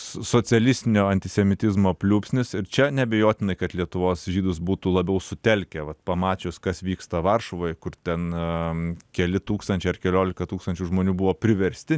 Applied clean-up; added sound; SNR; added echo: none; none; none; none.